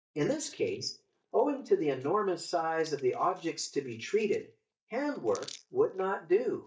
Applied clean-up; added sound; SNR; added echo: neural mask model DeepFilterNet 3.